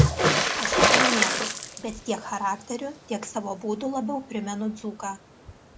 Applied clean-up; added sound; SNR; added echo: none; Water / Splash, splatter; -5 dB; none.